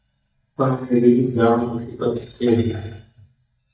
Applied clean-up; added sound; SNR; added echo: neural mask model DeepFilterNet 3.